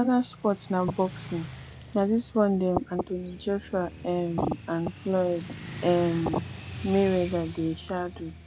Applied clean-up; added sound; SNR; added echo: none; Motorcycle / Traffic noise, roadway noise; 14 dB; none.